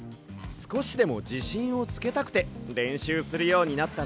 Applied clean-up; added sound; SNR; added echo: none; none; none; none.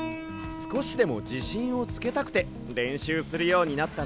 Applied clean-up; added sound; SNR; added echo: none; Piano; 12 dB; none.